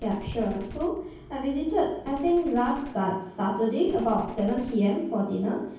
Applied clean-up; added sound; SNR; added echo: none; Gunshot, gunfire; 19 dB; reverberation time 0.9 s.